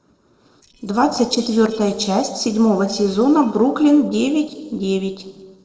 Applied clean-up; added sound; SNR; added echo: neural separator model SepFormer DNS4.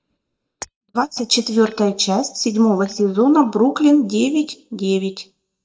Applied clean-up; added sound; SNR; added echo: neural mask model DeepFilterNet 3.